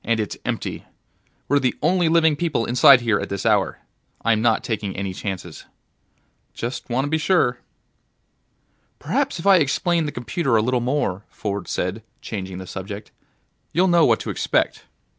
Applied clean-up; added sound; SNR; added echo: none; none; none; none.